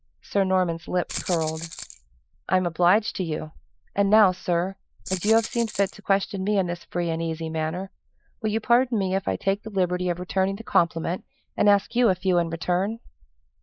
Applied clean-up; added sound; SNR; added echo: neural mask model Resemble Enhance denoiser.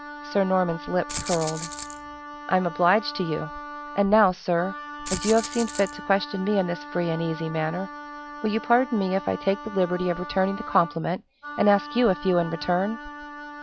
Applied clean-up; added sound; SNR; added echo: none; Wind instrument, woodwind instrument + Rattle (instrument); 12 dB; none.